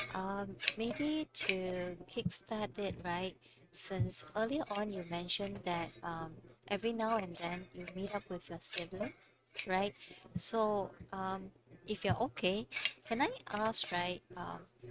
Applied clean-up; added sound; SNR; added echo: neural mask model RNNoise.